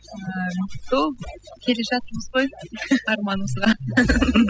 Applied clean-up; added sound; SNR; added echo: classical method spectral subtraction.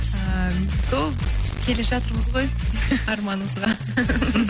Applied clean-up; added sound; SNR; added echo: none; none; none; none.